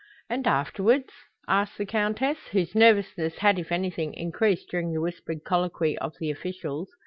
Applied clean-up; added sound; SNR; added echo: none; none; none; none.